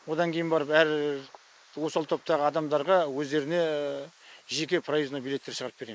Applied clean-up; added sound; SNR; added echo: neural mask model Resemble Enhance denoiser.